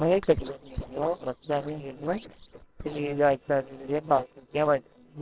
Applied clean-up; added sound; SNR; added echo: neural separator model SepFormer WHAMR!.